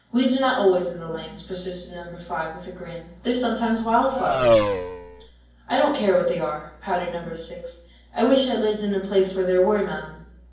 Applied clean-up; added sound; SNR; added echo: none; Race car, auto racing; -1 dB; reverberation time 0.9 s.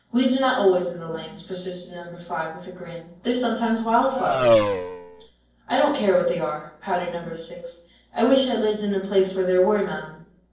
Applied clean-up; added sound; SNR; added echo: neural separator model SepFormer DNS4.